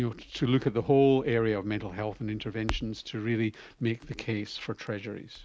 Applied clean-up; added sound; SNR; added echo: none; Crackle; 16 dB; none.